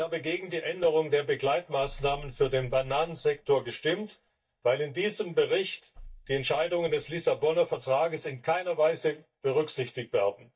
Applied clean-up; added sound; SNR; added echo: neural mask model DeepFilterNet 3.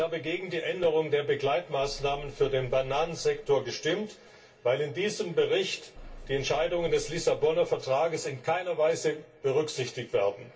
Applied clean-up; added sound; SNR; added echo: none; Bus / Engine; 17 dB; reverberation time 0.2 s.